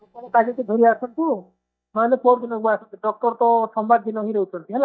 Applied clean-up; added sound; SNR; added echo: neural mask model DeepFilterNet 3.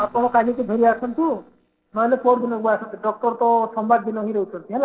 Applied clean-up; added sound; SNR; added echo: neural separator model SepFormer DNS4.